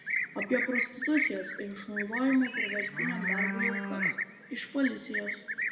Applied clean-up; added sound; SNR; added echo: none; Livestock, farm animals, working animals; 0 dB; reverberation time 1.2 s.